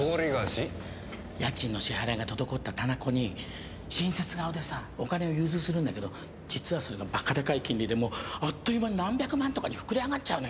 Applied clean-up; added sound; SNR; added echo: none; none; none; none.